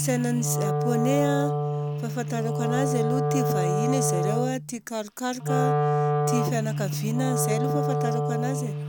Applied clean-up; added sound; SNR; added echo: none; Wind instrument, woodwind instrument; -4 dB; none.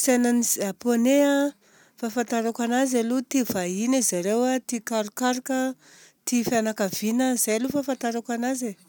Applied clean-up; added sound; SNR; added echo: none; none; none; none.